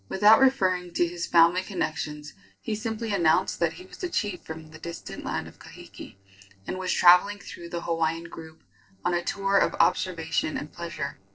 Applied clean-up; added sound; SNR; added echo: neural separator model SepFormer DNS4.